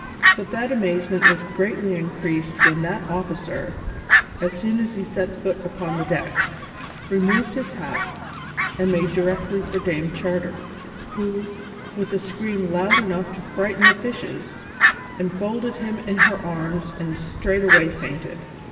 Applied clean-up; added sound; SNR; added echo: none; Fowl; 0 dB; reverberation time 2.5 s.